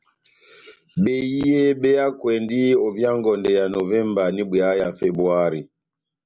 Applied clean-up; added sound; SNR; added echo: none; none; none; none.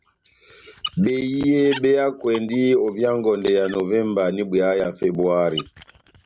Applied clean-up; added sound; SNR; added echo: none; Squeak; 13 dB; none.